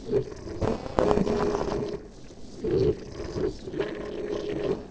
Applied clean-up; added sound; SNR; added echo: neural separator model SepFormer DNS4.